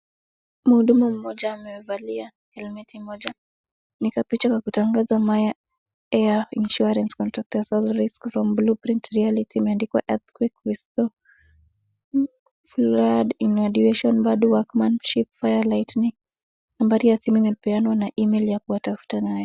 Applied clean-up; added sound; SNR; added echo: none; none; none; none.